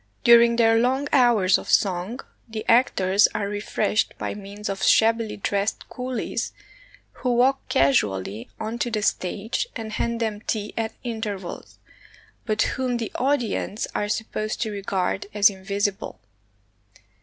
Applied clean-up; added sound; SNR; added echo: none; none; none; none.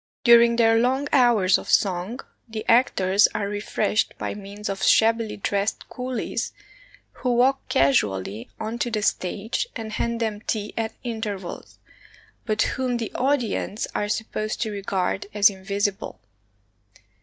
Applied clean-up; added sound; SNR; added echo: neural mask model DeepFilterNet 3.